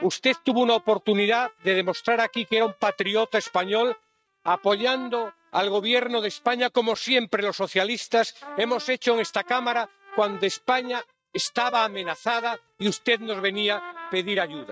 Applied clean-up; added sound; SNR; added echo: neural mask model RNNoise.